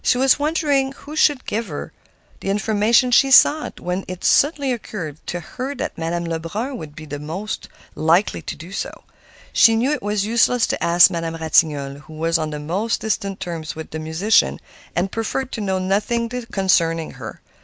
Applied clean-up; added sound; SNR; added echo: none; none; none; none.